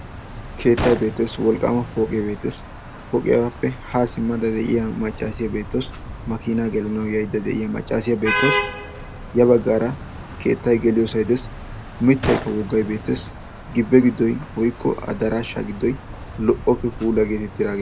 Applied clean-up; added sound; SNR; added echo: none; Gunshot, gunfire + Traffic noise, roadway noise / Vehicle horn, car horn, honking; 10 dB; none.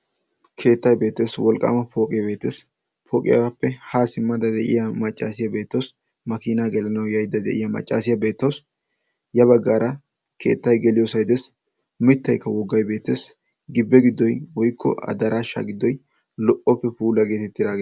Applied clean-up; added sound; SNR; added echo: none; none; none; none.